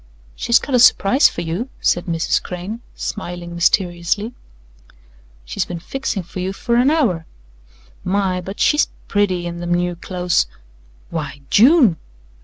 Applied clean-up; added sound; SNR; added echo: none; none; none; none.